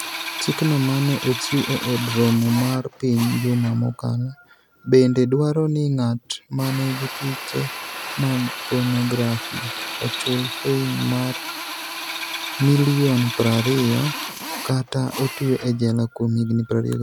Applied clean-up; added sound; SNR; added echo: none; Drill; 10 dB; none.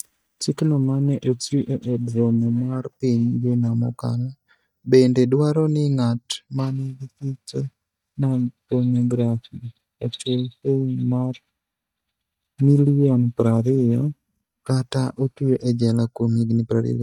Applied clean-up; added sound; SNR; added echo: neural mask model DeepFilterNet 3.